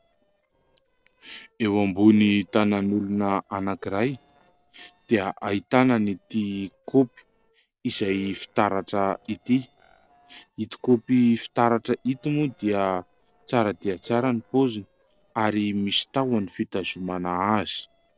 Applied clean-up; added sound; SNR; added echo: neural separator model SepFormer DNS4.